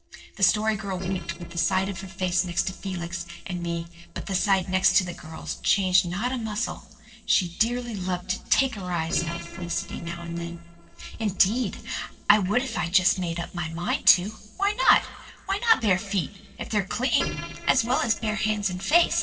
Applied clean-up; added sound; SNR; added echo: neural separator model SepFormer DNS4.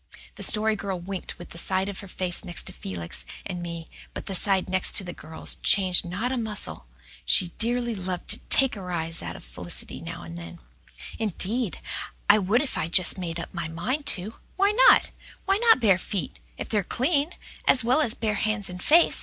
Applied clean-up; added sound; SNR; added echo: none; none; none; none.